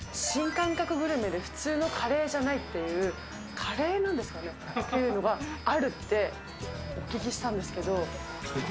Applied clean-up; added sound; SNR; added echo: none; none; none; none.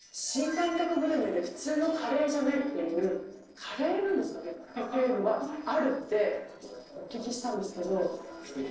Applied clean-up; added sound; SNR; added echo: neural separator model SepFormer DNS4.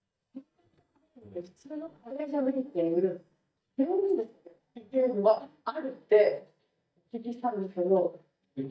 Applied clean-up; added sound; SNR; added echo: neural mask model DeepFilterNet 3.